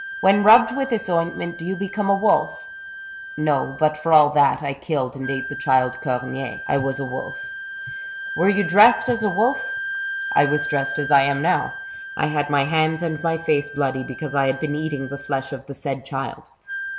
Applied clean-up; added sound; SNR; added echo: none; Wind instrument, woodwind instrument; 11 dB; none.